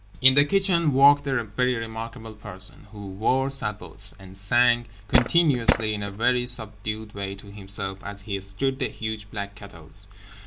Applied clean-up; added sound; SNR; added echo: none; Tools; 0 dB; none.